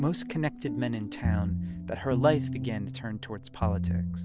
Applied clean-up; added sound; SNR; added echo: none; none; none; none.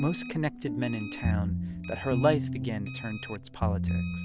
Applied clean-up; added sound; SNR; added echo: none; Alarm; 15 dB; none.